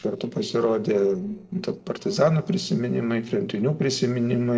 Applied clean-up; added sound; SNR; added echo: neural separator model SepFormer DNS4.